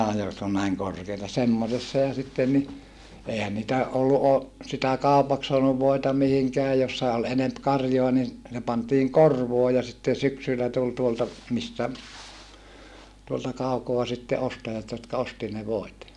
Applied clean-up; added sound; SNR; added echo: none; none; none; none.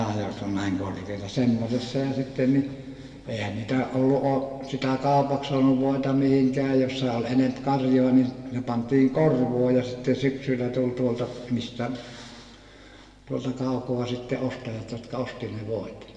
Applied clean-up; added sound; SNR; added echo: none; none; none; reverberation time 1.8 s.